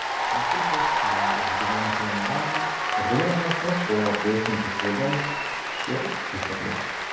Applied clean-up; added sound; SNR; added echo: none; Applause / Cheering; -3 dB; reverberation time 1.0 s.